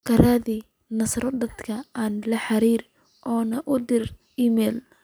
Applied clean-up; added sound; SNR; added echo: none; none; none; none.